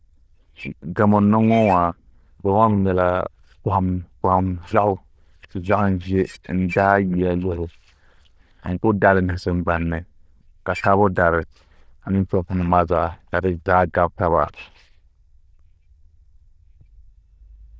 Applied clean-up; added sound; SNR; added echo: neural diffusion model UNIVERSE++.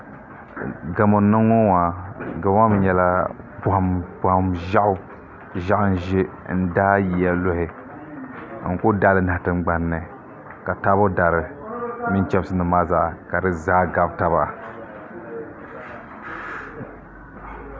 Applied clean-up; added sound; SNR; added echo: none; none; none; none.